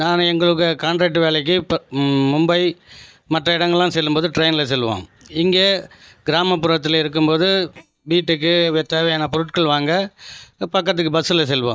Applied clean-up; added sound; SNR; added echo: neural mask model DeepFilterNet 3.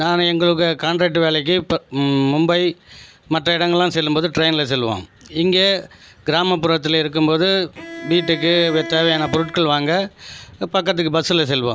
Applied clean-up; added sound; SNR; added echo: none; Bowed string instrument; 14 dB; none.